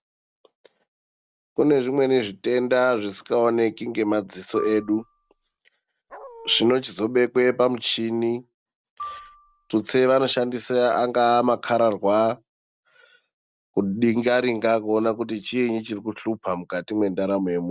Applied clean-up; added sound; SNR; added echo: none; Marimba, xylophone + Dog; 19 dB; none.